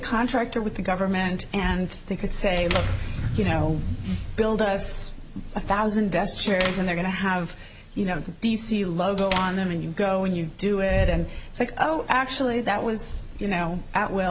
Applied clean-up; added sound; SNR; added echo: none; Door; 10 dB; none.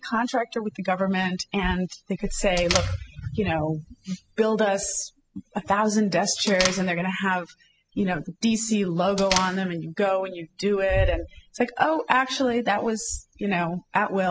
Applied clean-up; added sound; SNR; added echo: classical method spectral subtraction.